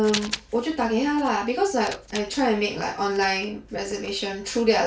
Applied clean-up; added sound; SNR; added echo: none; Writing; 15 dB; reverberation time 0.3 s.